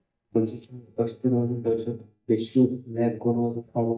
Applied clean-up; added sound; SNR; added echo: neural mask model DeepFilterNet 3.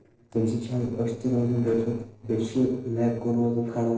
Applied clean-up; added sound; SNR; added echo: neural separator model SepFormer DNS4.